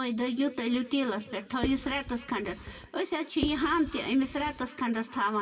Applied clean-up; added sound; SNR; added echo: none; Writing; 11 dB; reverberation time 2.5 s.